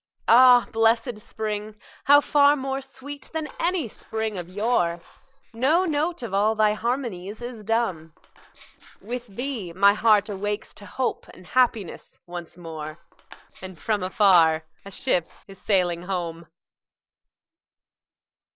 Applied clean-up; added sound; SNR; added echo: neural separator model SepFormer DNS4.